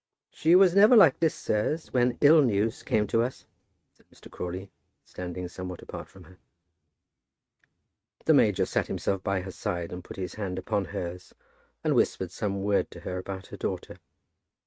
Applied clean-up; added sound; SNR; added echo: neural mask model RNNoise.